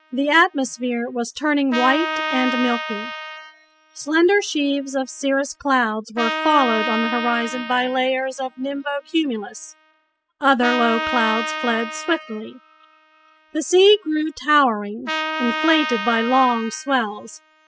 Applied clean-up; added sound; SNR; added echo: classical method spectral subtraction.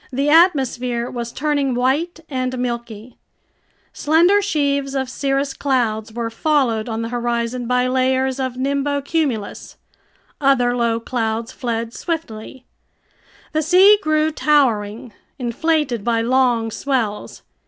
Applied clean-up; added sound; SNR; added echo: none; none; none; none.